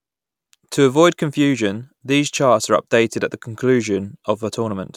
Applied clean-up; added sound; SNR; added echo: none; none; none; none.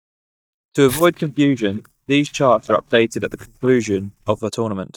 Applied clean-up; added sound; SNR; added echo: neural mask model DeepFilterNet 3.